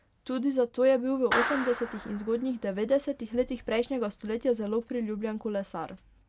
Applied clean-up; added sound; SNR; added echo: none; Clapping; 7 dB; none.